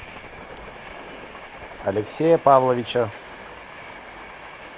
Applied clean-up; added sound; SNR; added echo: none; Train; 15 dB; none.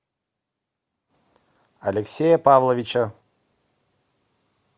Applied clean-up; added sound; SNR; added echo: none; none; none; none.